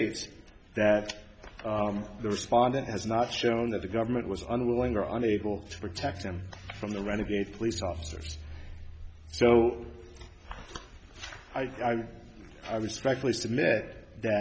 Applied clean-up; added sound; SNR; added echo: none; none; none; none.